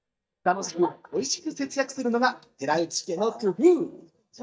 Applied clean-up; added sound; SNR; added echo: neural mask model DeepFilterNet 3.